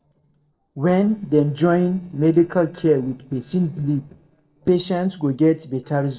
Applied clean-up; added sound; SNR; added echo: neural separator model SepFormer DNS4.